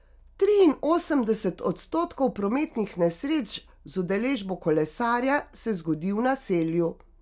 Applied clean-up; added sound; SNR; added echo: none; none; none; none.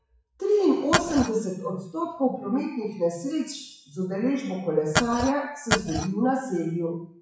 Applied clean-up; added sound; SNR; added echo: classical method WPE with log-MMSE.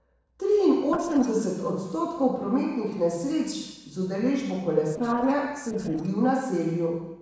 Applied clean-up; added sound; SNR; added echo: neural separator model SepFormer DNS4.